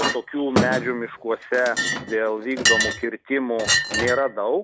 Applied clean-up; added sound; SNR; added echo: none; Chink, clink; 1 dB; none.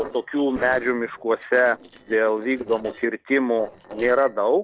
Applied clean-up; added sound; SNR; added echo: neural separator model SepFormer DNS4.